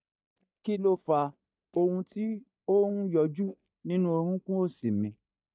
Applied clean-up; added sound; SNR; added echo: neural mask model DeepFilterNet 3.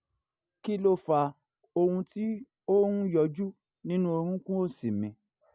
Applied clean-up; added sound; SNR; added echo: none; none; none; none.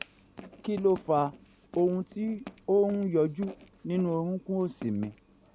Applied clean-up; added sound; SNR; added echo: none; Writing; 18 dB; none.